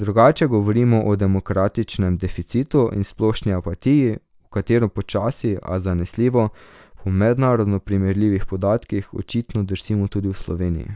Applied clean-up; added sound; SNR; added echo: none; none; none; none.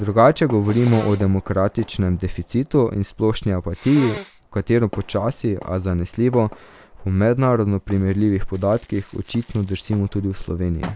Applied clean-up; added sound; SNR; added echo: none; Fireworks + Sneeze; 19 dB; none.